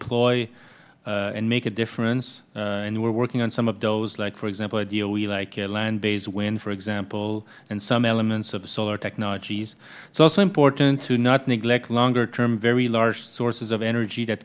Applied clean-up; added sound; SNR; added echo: none; none; none; none.